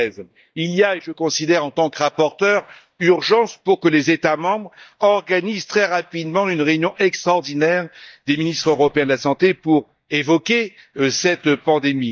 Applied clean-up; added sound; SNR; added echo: neural mask model DeepFilterNet 3.